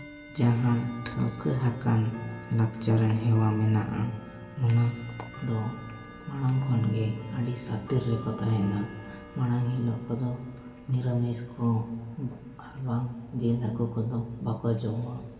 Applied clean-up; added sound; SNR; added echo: none; Tick-tock / Bell; 18 dB; reverberation time 1.9 s.